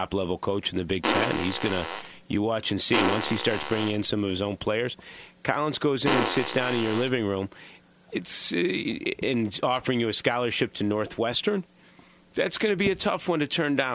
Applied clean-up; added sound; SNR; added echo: none; Fart; 3 dB; none.